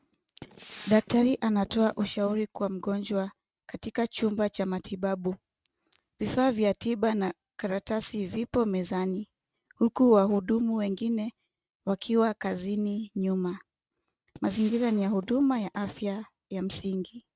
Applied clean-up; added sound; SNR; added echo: neural mask model RNNoise.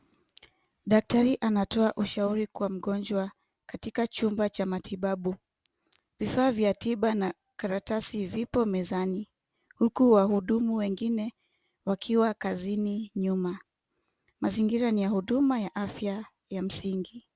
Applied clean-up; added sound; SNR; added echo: none; none; none; none.